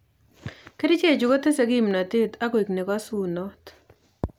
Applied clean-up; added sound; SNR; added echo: none; none; none; none.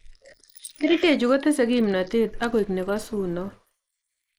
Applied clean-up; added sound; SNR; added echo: neural mask model Resemble Enhance denoiser.